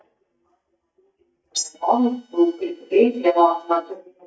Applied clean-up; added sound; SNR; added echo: neural mask model DeepFilterNet 3.